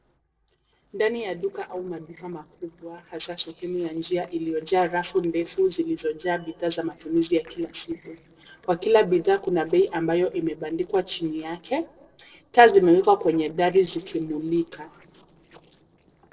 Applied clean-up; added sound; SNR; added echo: neural separator model SepFormer DNS4.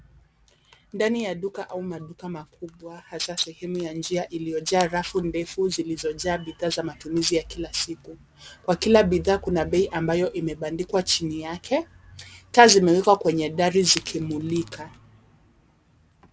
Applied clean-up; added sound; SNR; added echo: none; none; none; none.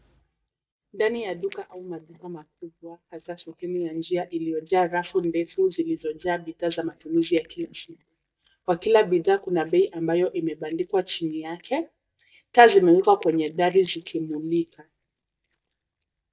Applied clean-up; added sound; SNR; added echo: neural mask model DeepFilterNet 3.